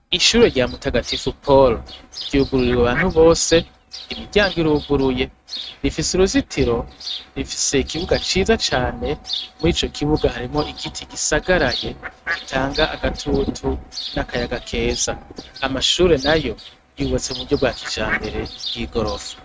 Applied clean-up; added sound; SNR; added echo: neural mask model RNNoise.